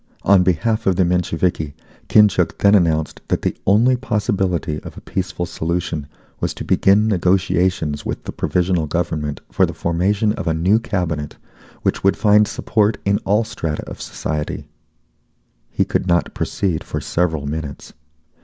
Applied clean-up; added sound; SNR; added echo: none; none; none; none.